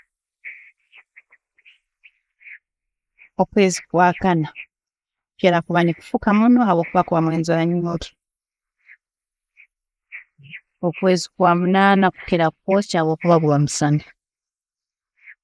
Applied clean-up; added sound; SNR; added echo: neural mask model Resemble Enhance denoiser.